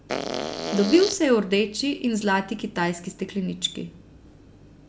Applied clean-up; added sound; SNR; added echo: none; Fart; 4 dB; none.